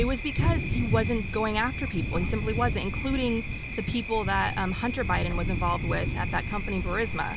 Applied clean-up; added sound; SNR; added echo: none; Thunder; 0 dB; none.